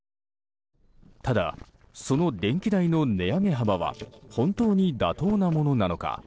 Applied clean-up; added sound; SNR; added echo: neural separator model SepFormer DNS4.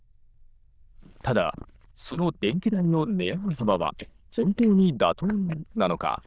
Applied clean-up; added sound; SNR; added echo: neural diffusion model UNIVERSE++.